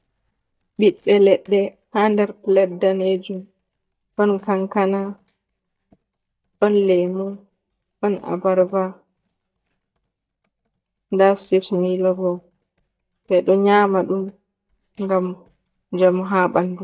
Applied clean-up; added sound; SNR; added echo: neural mask model DeepFilterNet 3.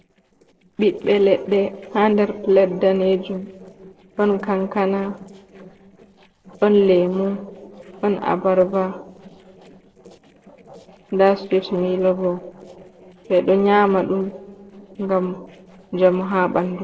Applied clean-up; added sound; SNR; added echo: neural separator model SepFormer DNS4.